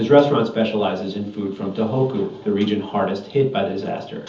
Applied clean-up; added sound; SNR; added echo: none; none; none; reverberation time 0.7 s.